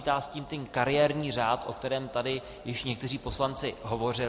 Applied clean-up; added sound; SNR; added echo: none; none; none; none.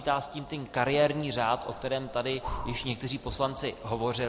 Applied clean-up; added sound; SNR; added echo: none; Breathing; 12 dB; none.